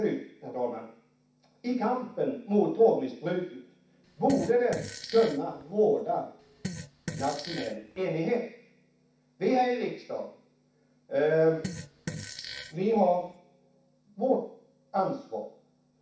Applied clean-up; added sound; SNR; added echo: none; Fart; 11 dB; reverberation time 0.7 s.